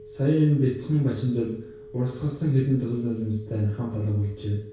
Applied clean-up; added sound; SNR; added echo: none; Telephone; 19 dB; reverberation time 0.5 s.